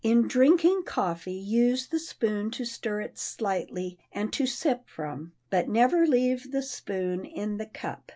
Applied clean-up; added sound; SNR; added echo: none; none; none; none.